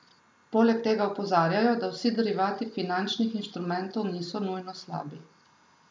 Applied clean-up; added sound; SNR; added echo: none; none; none; none.